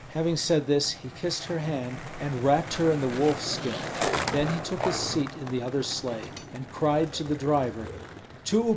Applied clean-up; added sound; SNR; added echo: none; Skateboard; 8 dB; none.